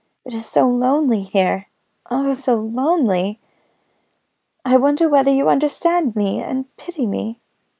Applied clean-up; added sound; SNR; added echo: neural mask model Resemble Enhance denoiser.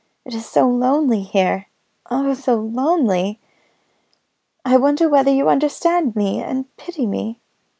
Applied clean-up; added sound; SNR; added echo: none; none; none; none.